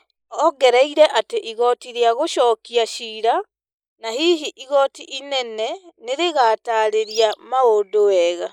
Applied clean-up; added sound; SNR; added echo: neural mask model Resemble Enhance denoiser.